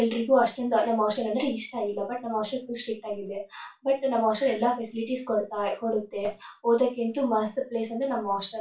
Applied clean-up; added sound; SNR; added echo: none; none; none; reverberation time 0.2 s.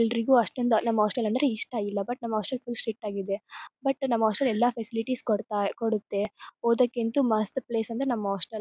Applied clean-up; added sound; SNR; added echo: none; none; none; none.